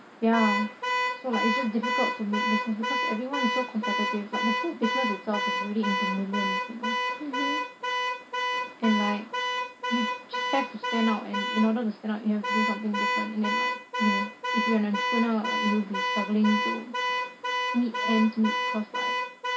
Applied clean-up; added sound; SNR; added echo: none; Alarm / Car; 0 dB; none.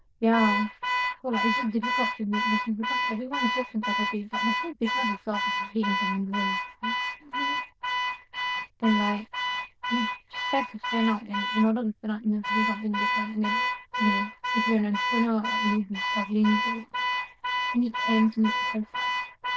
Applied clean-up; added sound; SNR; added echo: neural diffusion model UNIVERSE++.